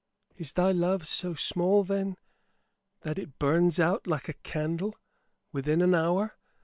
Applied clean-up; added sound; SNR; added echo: neural separator model SepFormer WHAM!.